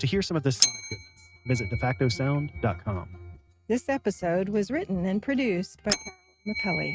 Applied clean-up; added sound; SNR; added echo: neural mask model RNNoise.